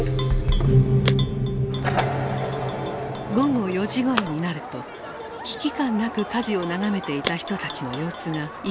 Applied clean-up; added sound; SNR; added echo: none; Tap / Glass + Telephone; 13 dB; none.